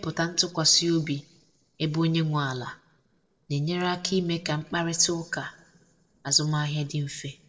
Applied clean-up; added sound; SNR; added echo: neural separator model SepFormer DNS4.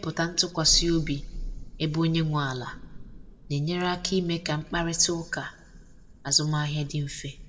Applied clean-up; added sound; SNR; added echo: none; Thunder; 12 dB; reverberation time 0.9 s.